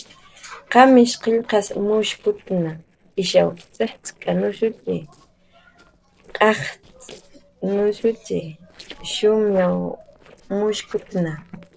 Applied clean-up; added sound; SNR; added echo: neural separator model SepFormer DNS4.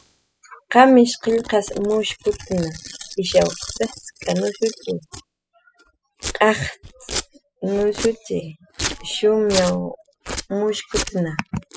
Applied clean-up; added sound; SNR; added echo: classical method spectral subtraction.